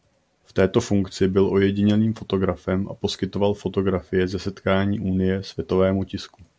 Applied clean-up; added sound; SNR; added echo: none; none; none; none.